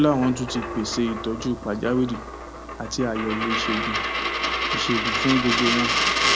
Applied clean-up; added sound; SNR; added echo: none; Coin (dropping); 0 dB; none.